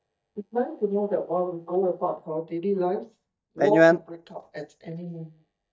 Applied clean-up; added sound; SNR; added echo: neural mask model DeepFilterNet 3.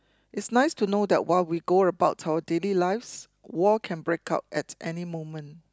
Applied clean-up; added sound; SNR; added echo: none; none; none; none.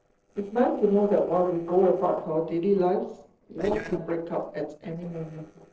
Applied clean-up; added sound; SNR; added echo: neural separator model SepFormer DNS4.